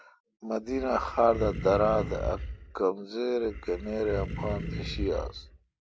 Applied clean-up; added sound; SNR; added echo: none; Animal; 7 dB; none.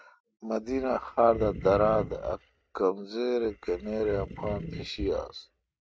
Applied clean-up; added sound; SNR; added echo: neural mask model RNNoise.